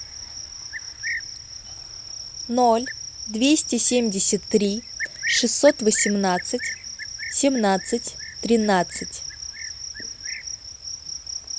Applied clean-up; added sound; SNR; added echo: none; Cricket; 9 dB; none.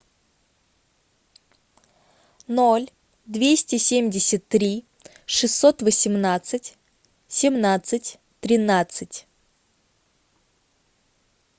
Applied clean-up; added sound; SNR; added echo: none; none; none; none.